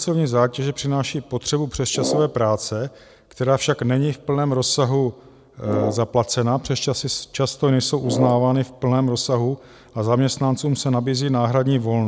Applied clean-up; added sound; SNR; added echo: none; Brass instrument; 8 dB; none.